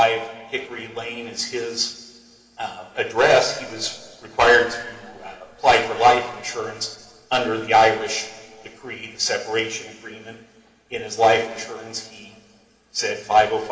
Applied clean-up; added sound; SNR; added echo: none; none; none; reverberation time 2.3 s.